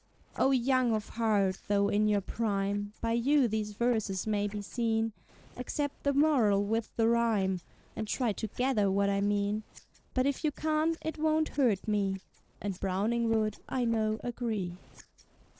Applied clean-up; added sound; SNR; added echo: neural separator model SepFormer DNS4.